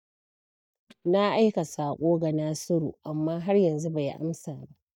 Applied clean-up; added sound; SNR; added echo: neural mask model DeepFilterNet 3.